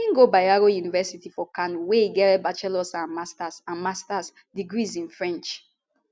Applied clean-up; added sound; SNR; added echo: none; none; none; none.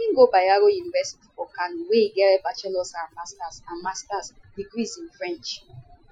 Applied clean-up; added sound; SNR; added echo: classical method Wiener filter.